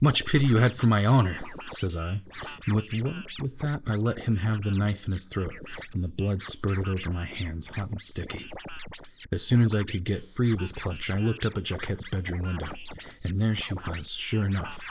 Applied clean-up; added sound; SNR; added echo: neural mask model Resemble Enhance denoiser.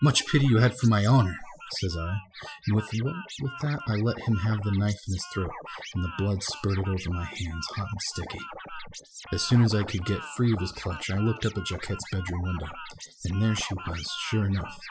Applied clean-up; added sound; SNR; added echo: classical method Wiener filter.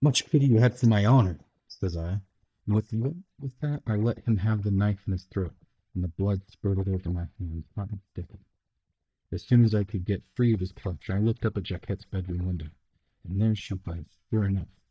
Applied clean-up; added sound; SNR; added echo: neural mask model DeepFilterNet 3.